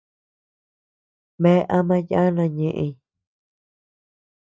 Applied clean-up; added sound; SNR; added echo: none; none; none; none.